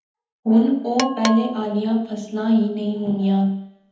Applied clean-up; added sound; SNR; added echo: none; Percussion; 11 dB; reverberation time 1.1 s.